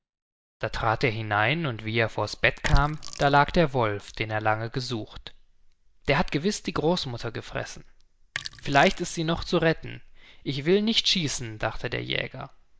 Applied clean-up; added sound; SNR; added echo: neural mask model DeepFilterNet 3.